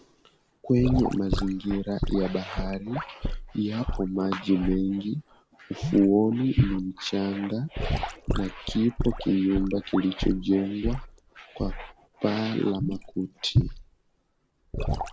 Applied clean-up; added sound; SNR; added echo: none; Sink (filling or washing) / Gurgling / Liquid; 5 dB; none.